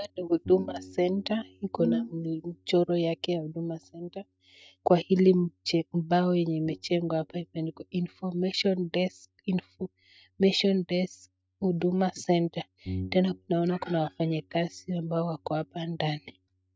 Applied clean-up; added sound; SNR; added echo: neural mask model DeepFilterNet 3.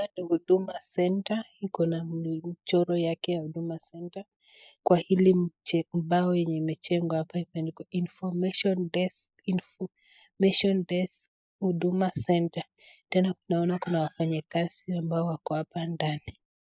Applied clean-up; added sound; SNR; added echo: neural mask model Resemble Enhance denoiser.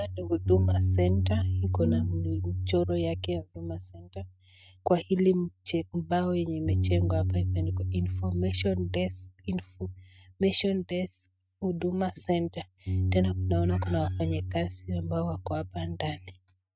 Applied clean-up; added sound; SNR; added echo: neural mask model RNNoise.